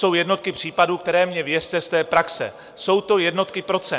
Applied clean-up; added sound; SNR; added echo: none; none; none; none.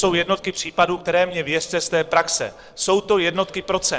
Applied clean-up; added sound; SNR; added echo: neural separator model SepFormer DNS4.